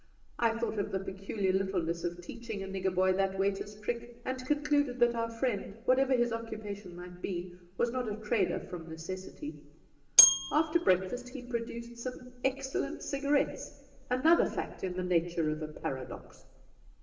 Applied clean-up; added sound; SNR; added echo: none; Bell; -4 dB; reverberation time 1.2 s.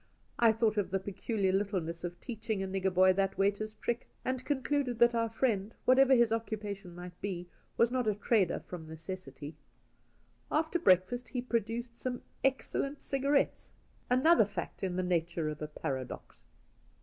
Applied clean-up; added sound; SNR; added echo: none; none; none; none.